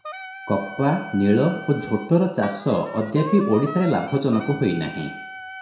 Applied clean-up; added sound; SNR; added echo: none; Wind instrument, woodwind instrument; 14 dB; reverberation time 0.6 s.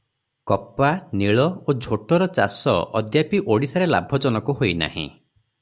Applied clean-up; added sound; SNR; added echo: none; none; none; none.